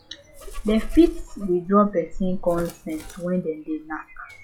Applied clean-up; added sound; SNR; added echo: classical method log-MMSE.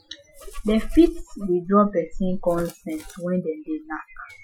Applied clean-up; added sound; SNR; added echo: classical method Wiener filter.